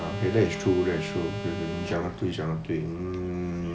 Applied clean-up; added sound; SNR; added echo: none; Alarm; 10 dB; none.